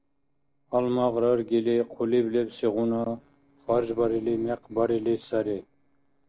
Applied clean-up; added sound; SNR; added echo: neural separator model SepFormer DNS4.